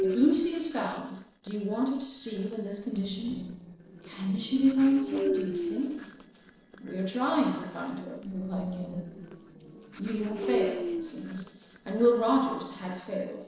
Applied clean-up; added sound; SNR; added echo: neural separator model SepFormer DNS4.